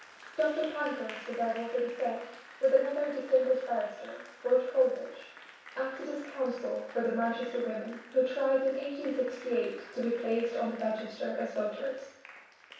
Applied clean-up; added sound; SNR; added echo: none; Applause; 19 dB; reverberation time 0.7 s.